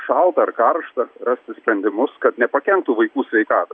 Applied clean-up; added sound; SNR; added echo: none; none; none; none.